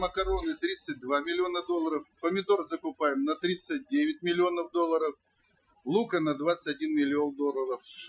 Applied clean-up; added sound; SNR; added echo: classical method Wiener filter.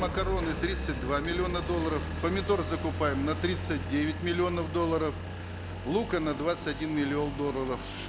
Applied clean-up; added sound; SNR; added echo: none; Engine; 5 dB; none.